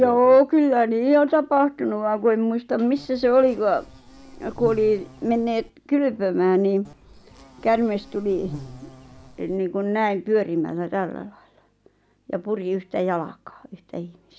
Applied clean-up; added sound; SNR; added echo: none; Insect; 19 dB; none.